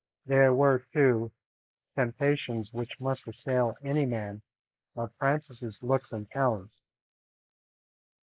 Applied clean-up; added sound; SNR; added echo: neural mask model Resemble Enhance denoiser.